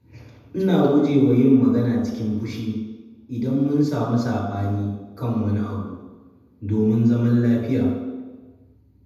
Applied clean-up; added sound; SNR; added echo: none; none; none; reverberation time 1.0 s.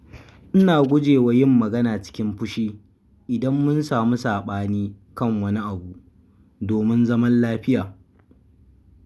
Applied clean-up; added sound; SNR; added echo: none; none; none; none.